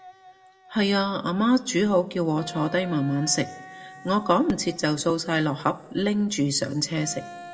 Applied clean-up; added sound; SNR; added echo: none; Wind instrument, woodwind instrument; 20 dB; reverberation time 1.1 s.